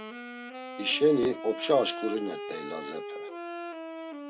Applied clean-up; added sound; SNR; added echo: none; Wind instrument, woodwind instrument; 8 dB; none.